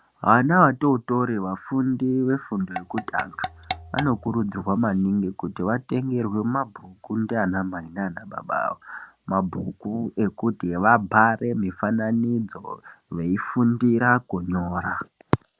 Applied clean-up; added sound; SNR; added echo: none; Tap / Percussion; 12 dB; none.